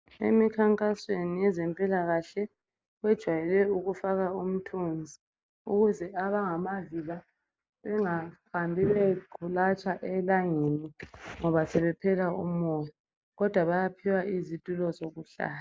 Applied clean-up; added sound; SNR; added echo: none; none; none; none.